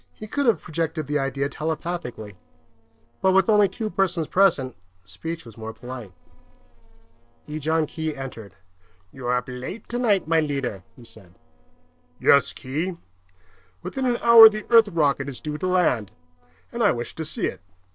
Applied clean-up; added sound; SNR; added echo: neural separator model SepFormer DNS4.